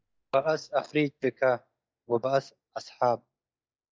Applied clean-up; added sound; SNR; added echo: neural mask model DeepFilterNet 3.